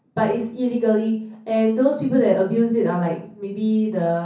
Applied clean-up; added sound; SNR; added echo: none; none; none; reverberation time 0.6 s.